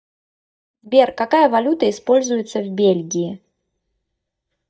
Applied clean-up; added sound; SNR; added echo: neural mask model DeepFilterNet 3.